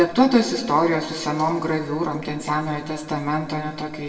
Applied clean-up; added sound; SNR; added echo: none; none; none; reverberation time 2.1 s.